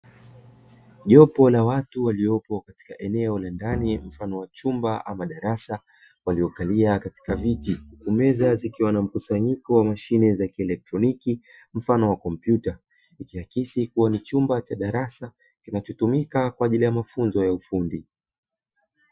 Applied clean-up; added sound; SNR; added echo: classical method Wiener filter.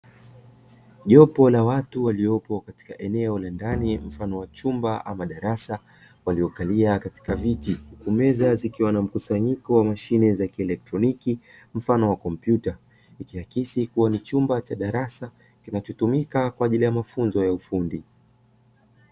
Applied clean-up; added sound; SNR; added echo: none; Bowed string instrument; 13 dB; none.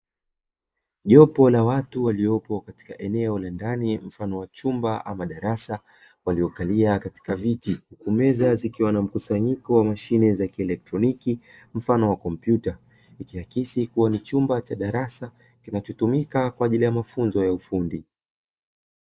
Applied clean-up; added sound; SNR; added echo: neural mask model Resemble Enhance denoiser.